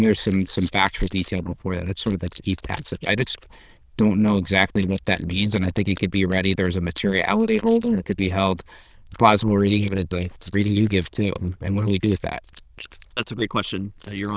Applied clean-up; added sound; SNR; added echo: neural diffusion model UNIVERSE++.